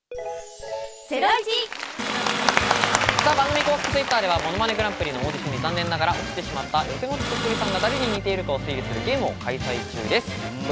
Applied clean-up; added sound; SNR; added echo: none; Printer; 3 dB; none.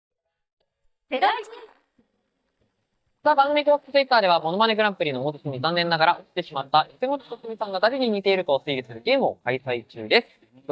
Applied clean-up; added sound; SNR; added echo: neural mask model DeepFilterNet 3.